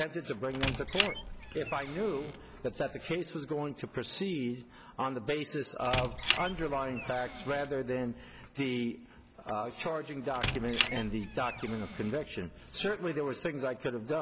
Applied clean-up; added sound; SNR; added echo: none; Squeak; -1 dB; none.